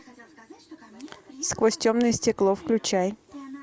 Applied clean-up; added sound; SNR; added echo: none; none; none; none.